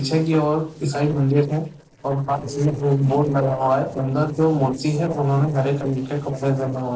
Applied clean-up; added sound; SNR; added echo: neural separator model SepFormer DNS4.